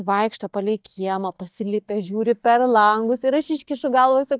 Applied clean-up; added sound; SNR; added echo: neural mask model DeepFilterNet 3.